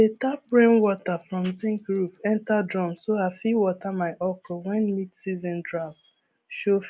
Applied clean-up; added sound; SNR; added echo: none; Chime; 14 dB; none.